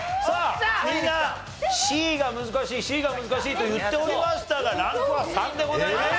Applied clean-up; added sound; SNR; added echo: none; none; none; none.